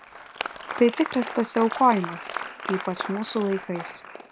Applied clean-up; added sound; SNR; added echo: none; Applause; 10 dB; none.